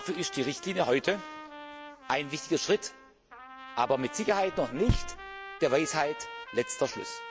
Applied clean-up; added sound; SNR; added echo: none; Trumpet; 13 dB; none.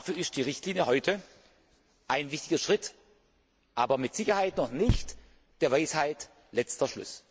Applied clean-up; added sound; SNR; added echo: none; none; none; none.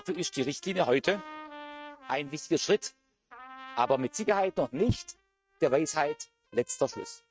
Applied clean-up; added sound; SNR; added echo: neural mask model RNNoise.